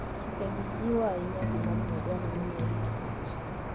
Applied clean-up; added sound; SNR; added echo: none; Electric guitar + Cricket; -3 dB; none.